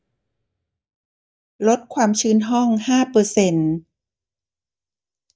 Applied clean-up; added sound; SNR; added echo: neural mask model DeepFilterNet 3.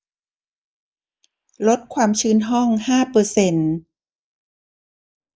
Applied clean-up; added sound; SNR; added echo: neural mask model Resemble Enhance denoiser.